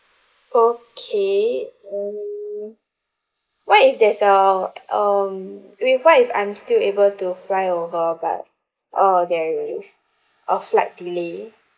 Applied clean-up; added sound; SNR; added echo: neural mask model Resemble Enhance denoiser.